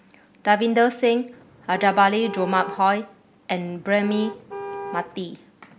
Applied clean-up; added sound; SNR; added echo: none; Car; 12 dB; none.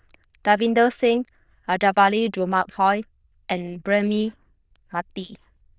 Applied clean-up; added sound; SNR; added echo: neural diffusion model UNIVERSE++.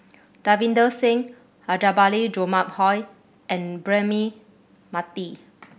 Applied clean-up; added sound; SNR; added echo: none; none; none; none.